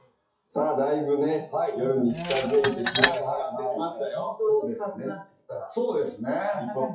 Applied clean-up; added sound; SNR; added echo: classical method WPE with log-MMSE.